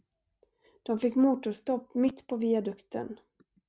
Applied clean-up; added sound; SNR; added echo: none; none; none; none.